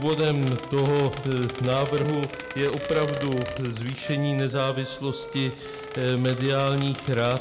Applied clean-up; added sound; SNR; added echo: none; Squeak + Wind instrument, woodwind instrument; 10 dB; none.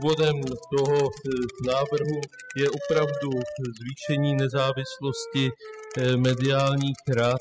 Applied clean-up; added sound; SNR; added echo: classical method spectral subtraction.